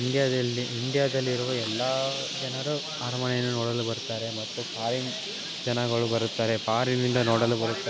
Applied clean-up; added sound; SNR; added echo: none; Bird; 6 dB; none.